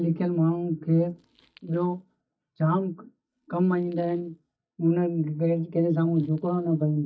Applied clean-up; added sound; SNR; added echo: neural mask model DeepFilterNet 3.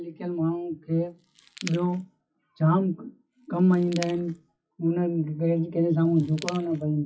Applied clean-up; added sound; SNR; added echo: classical method WPE with log-MMSE.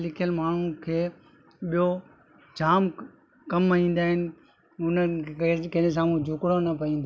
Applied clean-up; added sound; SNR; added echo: none; none; none; none.